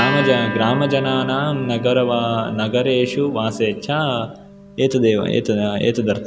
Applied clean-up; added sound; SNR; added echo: none; Acoustic guitar; 11 dB; none.